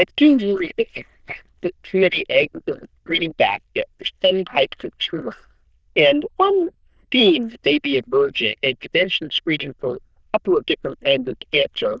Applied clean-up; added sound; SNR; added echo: neural diffusion model UNIVERSE++.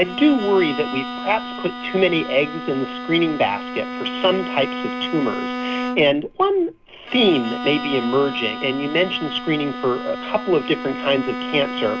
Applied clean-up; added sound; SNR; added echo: none; Bowed string instrument; 8 dB; none.